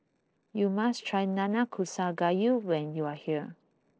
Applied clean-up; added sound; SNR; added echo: neural separator model SepFormer DNS4.